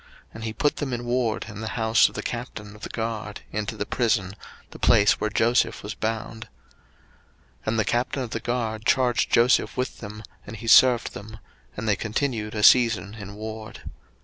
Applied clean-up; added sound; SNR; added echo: none; none; none; none.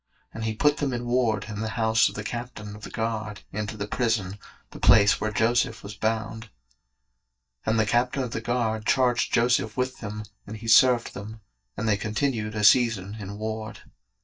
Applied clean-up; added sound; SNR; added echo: neural mask model DeepFilterNet 3.